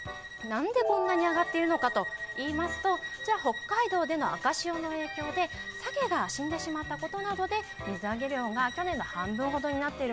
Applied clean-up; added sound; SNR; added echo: none; Bowed string instrument; 10 dB; none.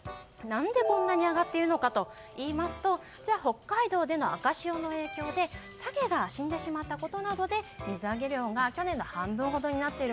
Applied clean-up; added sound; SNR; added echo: none; none; none; none.